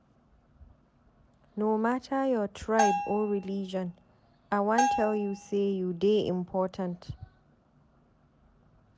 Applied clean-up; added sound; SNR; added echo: none; Bell; 2 dB; none.